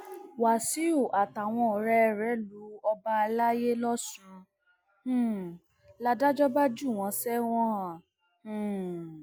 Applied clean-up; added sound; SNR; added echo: none; none; none; none.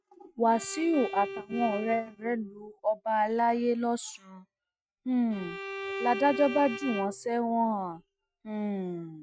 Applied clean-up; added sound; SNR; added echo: neural mask model RNNoise.